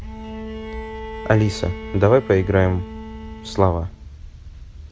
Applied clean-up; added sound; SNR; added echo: none; Bowed string instrument; 14 dB; none.